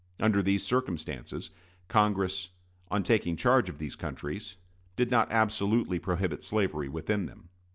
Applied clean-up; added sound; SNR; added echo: none; none; none; none.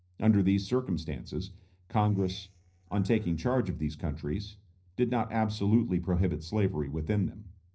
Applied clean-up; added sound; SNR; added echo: neural separator model SepFormer DNS4.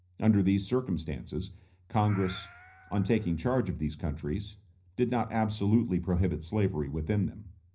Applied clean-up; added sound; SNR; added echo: none; Meow; 20 dB; reverberation time 0.5 s.